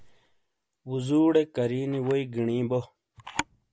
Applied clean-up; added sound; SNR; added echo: none; Camera; 16 dB; none.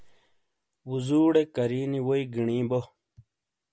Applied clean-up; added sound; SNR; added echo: none; none; none; none.